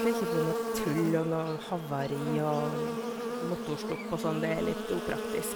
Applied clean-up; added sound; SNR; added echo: none; Buzz; 2 dB; none.